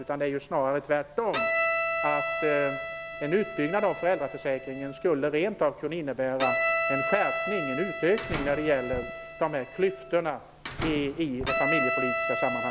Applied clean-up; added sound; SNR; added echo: none; Bowed string instrument + Slam; 2 dB; none.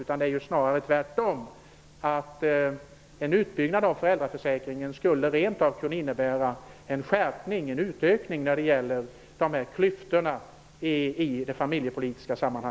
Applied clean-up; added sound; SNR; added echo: none; none; none; none.